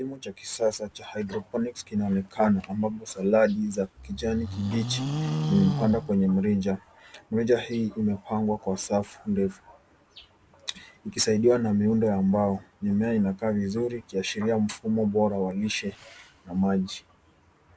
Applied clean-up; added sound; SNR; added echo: none; Livestock, farm animals, working animals; 5 dB; none.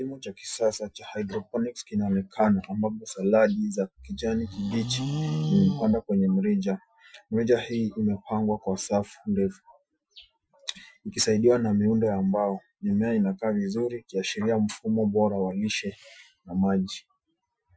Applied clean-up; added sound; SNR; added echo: classical method Wiener filter.